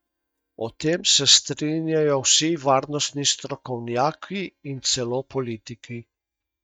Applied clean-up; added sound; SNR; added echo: neural mask model DeepFilterNet 3.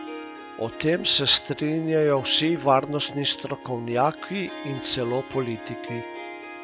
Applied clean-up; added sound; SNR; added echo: none; Harp; 14 dB; none.